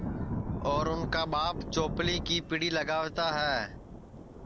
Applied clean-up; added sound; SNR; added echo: none; Thunder / Rain; 5 dB; none.